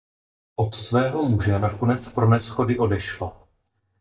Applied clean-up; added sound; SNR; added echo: neural mask model DeepFilterNet 3.